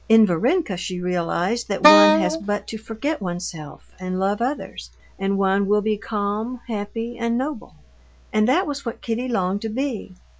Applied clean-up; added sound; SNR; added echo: none; Wind instrument, woodwind instrument; -5 dB; none.